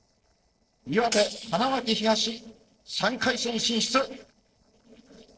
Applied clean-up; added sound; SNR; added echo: neural separator model SepFormer DNS4.